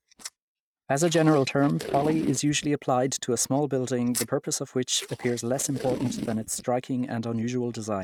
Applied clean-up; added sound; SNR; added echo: neural mask model RNNoise.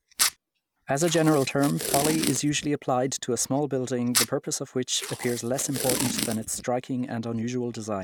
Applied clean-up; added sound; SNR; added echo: none; Packing tape, duct tape; 6 dB; none.